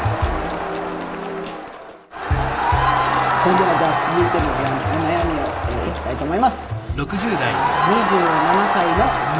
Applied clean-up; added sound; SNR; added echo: none; Crowd; -1 dB; reverberation time 0.3 s.